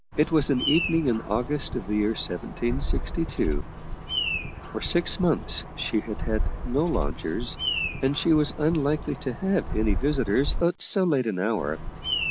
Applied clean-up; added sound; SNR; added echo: none; Bird vocalization, bird call, bird song; 4 dB; none.